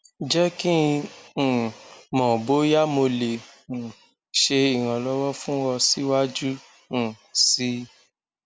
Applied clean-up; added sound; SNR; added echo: none; none; none; none.